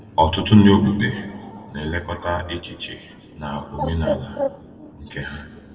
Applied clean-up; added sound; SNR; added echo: none; Bird; 12 dB; reverberation time 1.4 s.